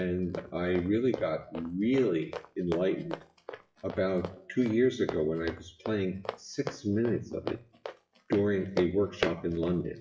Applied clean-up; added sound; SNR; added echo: classical method WPE with log-MMSE.